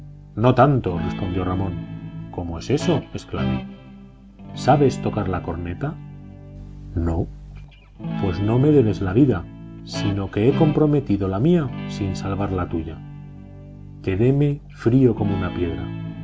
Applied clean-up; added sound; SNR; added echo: none; Guitar; 9 dB; none.